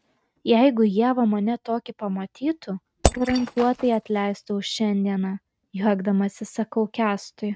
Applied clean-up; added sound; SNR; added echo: neural mask model RNNoise.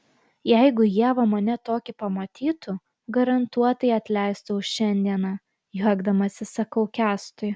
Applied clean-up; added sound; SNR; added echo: none; none; none; none.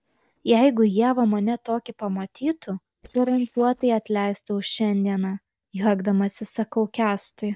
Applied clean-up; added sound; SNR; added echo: neural mask model DeepFilterNet 3.